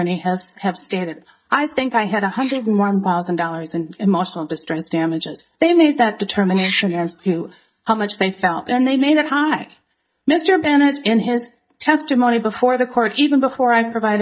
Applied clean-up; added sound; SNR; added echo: neural mask model DeepFilterNet 3.